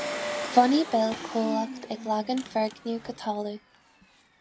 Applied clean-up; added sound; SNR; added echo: none; Engine; 9 dB; none.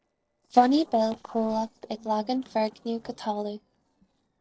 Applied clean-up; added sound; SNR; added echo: neural separator model SepFormer DNS4.